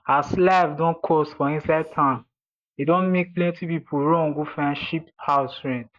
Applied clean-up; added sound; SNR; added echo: neural mask model Resemble Enhance denoiser.